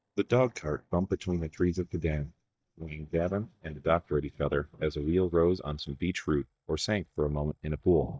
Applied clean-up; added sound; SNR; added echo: neural mask model DeepFilterNet 3.